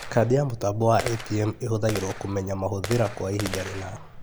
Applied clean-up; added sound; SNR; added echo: none; Gunshot, gunfire; 11 dB; none.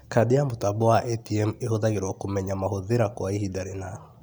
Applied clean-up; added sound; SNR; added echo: none; none; none; none.